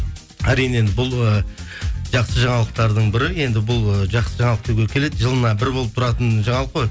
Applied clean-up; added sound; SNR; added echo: none; none; none; none.